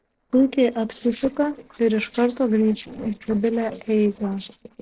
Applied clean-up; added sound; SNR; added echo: neural separator model SepFormer DNS4.